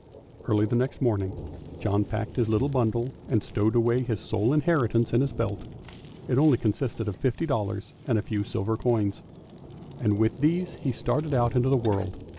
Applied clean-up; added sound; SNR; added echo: none; Fire + Thunder; 16 dB; none.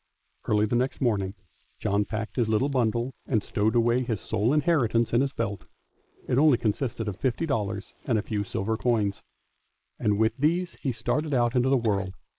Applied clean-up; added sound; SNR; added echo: neural mask model Resemble Enhance denoiser.